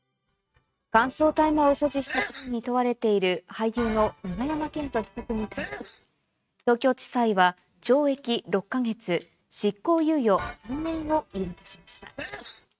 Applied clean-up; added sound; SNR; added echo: neural mask model RNNoise.